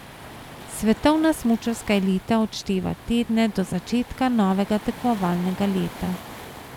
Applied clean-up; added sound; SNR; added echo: none; Waves, surf; 16 dB; none.